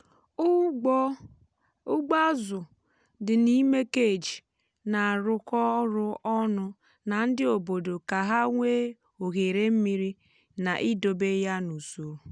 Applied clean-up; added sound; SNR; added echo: none; none; none; none.